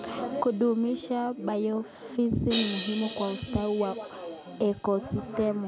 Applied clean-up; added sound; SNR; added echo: none; Crash cymbal; 14 dB; none.